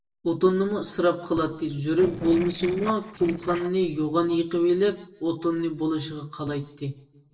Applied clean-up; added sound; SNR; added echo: neural separator model SepFormer DNS4.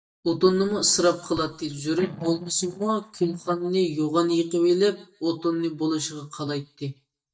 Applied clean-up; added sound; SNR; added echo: neural mask model DeepFilterNet 3.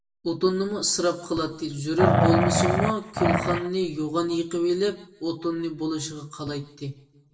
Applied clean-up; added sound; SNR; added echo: none; Growling; -4 dB; reverberation time 0.7 s.